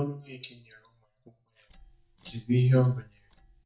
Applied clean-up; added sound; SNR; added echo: neural mask model DeepFilterNet 3.